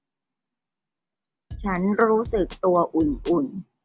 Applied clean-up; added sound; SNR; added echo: none; Drum kit; 14 dB; none.